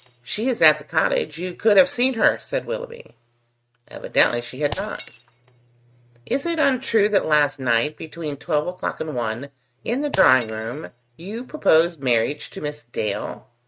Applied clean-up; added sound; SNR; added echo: neural mask model RNNoise.